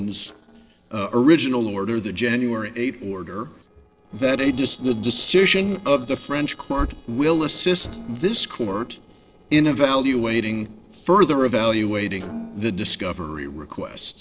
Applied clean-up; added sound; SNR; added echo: neural separator model SepFormer DNS4.